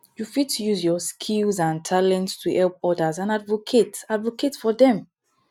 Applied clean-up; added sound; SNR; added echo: none; none; none; none.